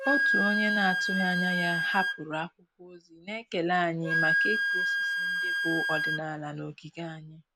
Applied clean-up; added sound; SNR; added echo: none; Wind instrument, woodwind instrument; -2 dB; none.